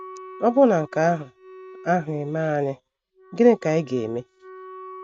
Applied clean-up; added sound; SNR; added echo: neural mask model RNNoise.